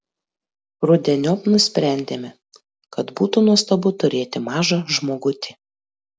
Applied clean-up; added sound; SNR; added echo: none; none; none; none.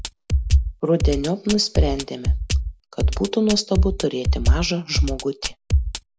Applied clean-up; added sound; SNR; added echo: none; Drum kit; -3 dB; none.